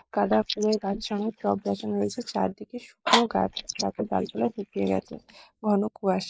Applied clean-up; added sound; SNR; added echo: neural mask model Resemble Enhance denoiser.